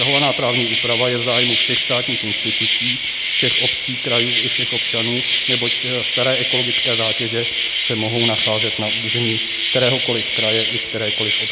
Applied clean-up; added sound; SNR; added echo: none; Insect; -4 dB; none.